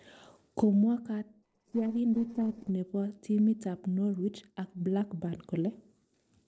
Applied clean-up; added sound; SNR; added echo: neural separator model SepFormer DNS4.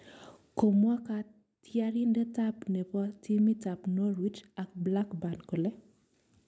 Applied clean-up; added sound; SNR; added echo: none; none; none; none.